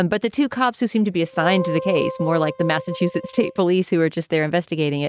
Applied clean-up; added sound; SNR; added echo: neural mask model RNNoise.